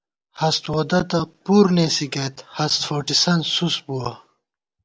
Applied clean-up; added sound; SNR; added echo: none; none; none; none.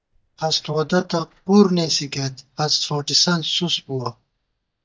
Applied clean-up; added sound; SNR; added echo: neural mask model DeepFilterNet 3.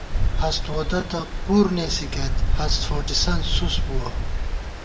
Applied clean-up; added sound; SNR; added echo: none; Stream; -3 dB; reverberation time 0.9 s.